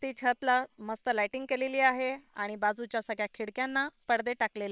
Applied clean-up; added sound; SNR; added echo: neural separator model SepFormer WHAM!.